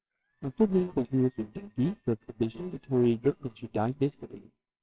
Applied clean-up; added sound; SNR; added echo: neural separator model SepFormer WHAMR!.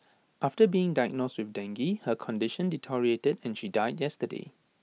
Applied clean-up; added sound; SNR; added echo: none; none; none; none.